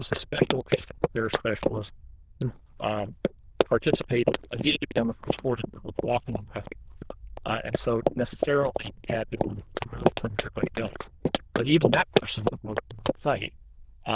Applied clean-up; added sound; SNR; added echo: neural diffusion model UNIVERSE++.